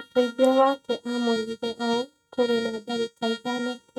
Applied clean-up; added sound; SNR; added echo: neural mask model RNNoise.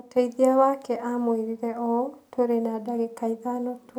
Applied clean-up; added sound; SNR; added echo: none; none; none; none.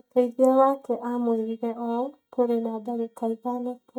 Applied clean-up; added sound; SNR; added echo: neural mask model DeepFilterNet 3.